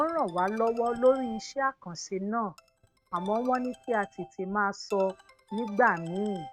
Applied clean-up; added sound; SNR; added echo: neural mask model RNNoise.